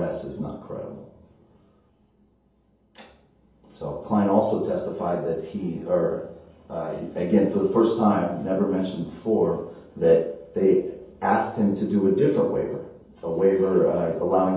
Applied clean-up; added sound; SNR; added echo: none; none; none; reverberation time 0.7 s.